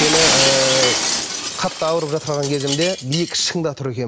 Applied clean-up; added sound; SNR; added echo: none; Shatter; 0 dB; none.